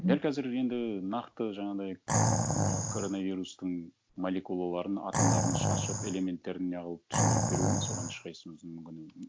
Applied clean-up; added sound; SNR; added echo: none; Animal; -4 dB; none.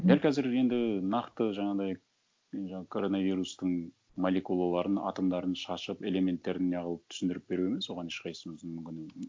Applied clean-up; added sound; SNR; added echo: none; none; none; none.